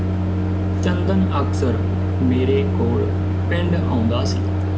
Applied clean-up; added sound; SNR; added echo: none; Microwave oven; -4 dB; none.